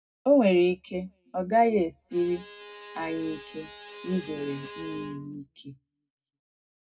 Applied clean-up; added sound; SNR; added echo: none; Bowed string instrument; 16 dB; reverberation time 0.2 s.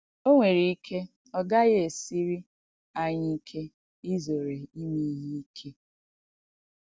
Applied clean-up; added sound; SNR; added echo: none; none; none; none.